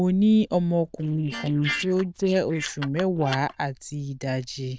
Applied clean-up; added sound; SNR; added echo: neural diffusion model UNIVERSE++.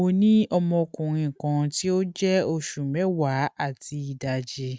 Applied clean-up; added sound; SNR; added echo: none; none; none; none.